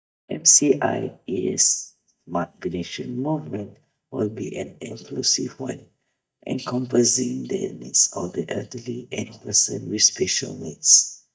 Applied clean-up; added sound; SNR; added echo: neural mask model DeepFilterNet 3.